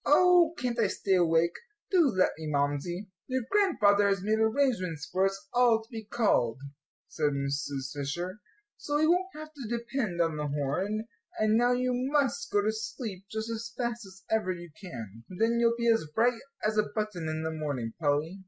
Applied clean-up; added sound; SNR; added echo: none; none; none; none.